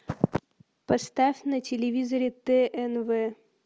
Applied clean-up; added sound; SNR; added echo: none; none; none; none.